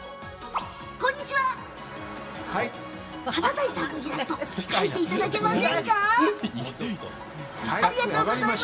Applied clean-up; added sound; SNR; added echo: none; none; none; reverberation time 0.6 s.